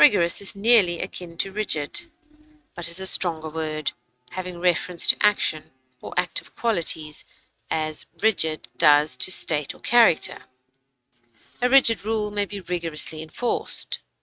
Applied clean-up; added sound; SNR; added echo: neural mask model RNNoise.